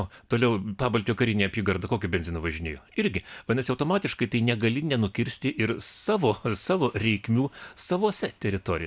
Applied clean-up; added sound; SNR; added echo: none; none; none; none.